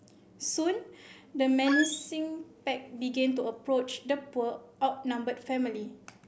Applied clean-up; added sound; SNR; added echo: none; Squeak; 1 dB; none.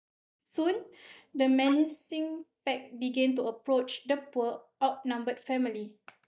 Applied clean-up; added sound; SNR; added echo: neural mask model DeepFilterNet 3.